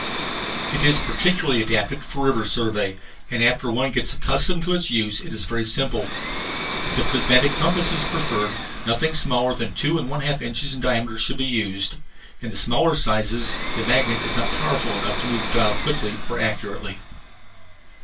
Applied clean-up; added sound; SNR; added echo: none; Domestic sounds, home sounds; 8 dB; reverberation time 0.1 s.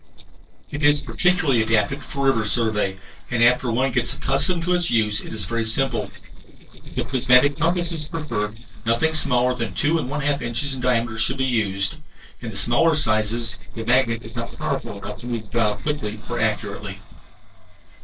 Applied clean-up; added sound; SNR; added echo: neural separator model SepFormer DNS4.